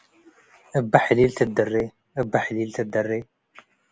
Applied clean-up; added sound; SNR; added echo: none; none; none; none.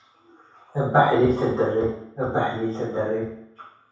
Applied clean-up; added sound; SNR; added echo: none; none; none; reverberation time 0.7 s.